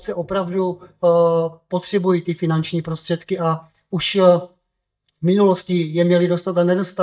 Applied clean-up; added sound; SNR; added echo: neural mask model DeepFilterNet 3.